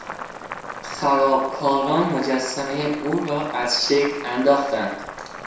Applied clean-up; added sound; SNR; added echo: none; Boiling; 12 dB; reverberation time 0.7 s.